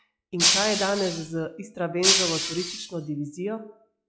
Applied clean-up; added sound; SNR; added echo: classical method log-MMSE.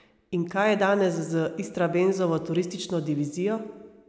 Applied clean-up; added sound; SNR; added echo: none; none; none; none.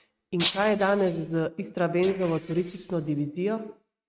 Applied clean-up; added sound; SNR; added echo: neural mask model RNNoise.